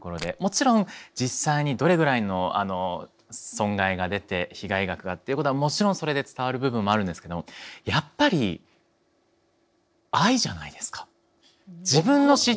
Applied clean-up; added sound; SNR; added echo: neural separator model SepFormer DNS4.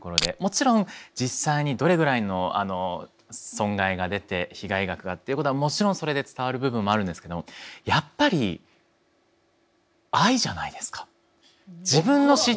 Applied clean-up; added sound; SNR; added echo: none; Crushing; 2 dB; none.